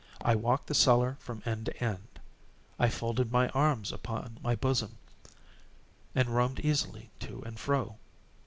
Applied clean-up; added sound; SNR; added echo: none; none; none; none.